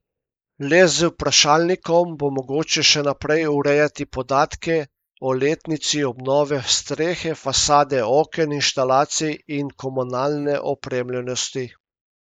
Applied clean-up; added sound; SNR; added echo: neural mask model Resemble Enhance denoiser.